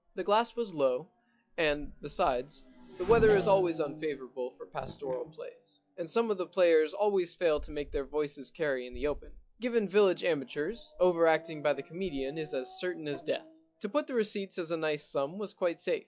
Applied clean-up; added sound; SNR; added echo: classical method log-MMSE.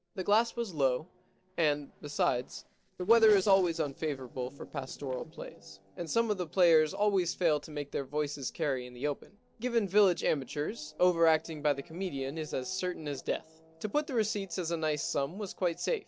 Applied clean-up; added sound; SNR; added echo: neural separator model SepFormer DNS4.